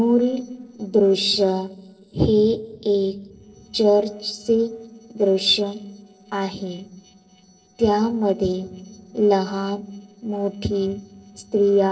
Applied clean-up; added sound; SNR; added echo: neural separator model SepFormer DNS4.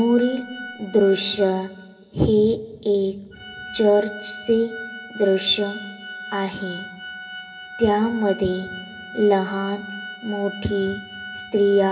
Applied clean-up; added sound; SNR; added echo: none; Organ; 14 dB; reverberation time 2.9 s.